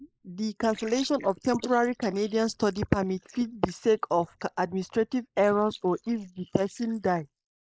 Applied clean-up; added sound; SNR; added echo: neural mask model Resemble Enhance denoiser.